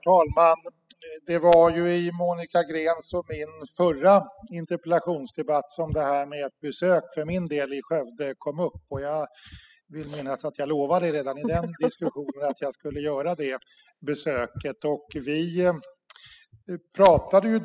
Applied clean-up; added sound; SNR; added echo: classical method spectral subtraction.